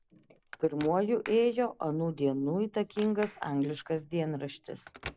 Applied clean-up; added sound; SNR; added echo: none; Clapping + Telephone; 19 dB; none.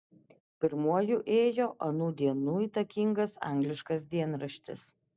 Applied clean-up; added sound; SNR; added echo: none; none; none; none.